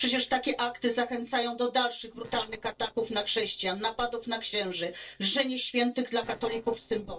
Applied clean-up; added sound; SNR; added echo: neural separator model SepFormer DNS4.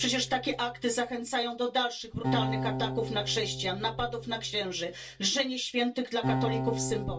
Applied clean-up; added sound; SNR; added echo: none; Acoustic guitar; 5 dB; reverberation time 0.2 s.